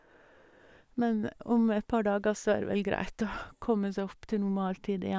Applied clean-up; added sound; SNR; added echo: none; none; none; none.